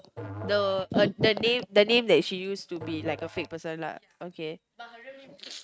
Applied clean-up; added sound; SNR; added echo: neural mask model RNNoise.